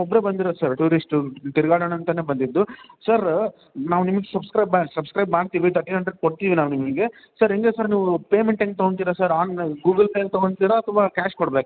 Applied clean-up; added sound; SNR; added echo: none; none; none; none.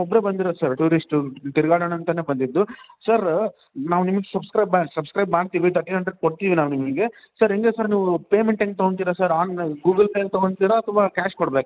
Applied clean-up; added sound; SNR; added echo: neural mask model Resemble Enhance denoiser.